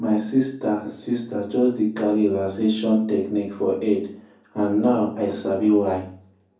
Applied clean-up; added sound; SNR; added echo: none; none; none; reverberation time 0.6 s.